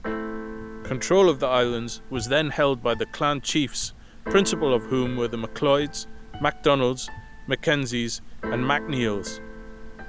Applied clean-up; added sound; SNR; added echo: none; Keyboard (musical); 10 dB; none.